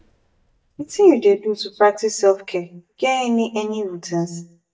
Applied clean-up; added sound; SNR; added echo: neural mask model DeepFilterNet 3.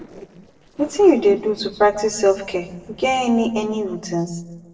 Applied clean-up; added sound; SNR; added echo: neural separator model SepFormer DNS4.